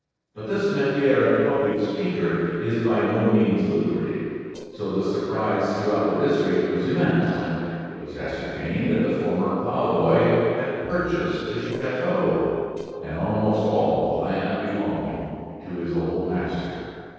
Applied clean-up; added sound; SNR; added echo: neural separator model SepFormer DNS4.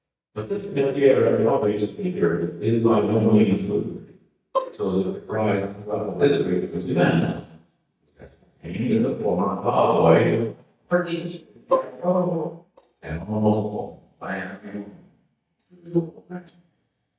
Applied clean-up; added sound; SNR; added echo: neural mask model DeepFilterNet 3.